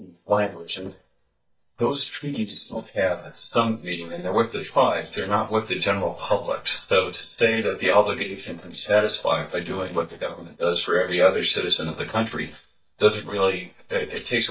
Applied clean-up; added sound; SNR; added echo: neural mask model DeepFilterNet 3.